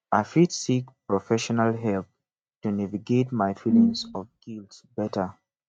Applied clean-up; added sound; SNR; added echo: neural mask model RNNoise.